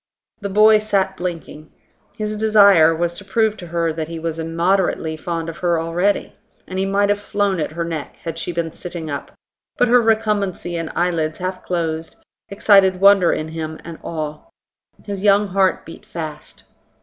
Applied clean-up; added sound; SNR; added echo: none; none; none; none.